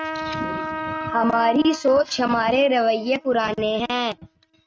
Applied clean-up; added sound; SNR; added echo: neural mask model RNNoise.